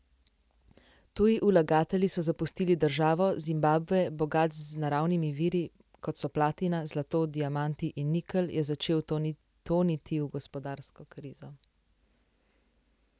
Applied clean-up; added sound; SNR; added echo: none; none; none; none.